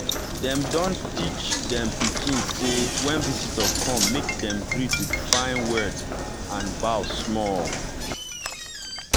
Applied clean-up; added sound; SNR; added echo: none; Knock; -1 dB; none.